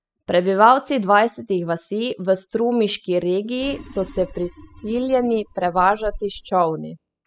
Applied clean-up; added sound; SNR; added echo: classical method spectral subtraction.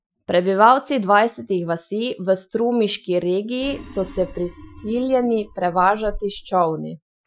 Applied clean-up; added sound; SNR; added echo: classical method Wiener filter.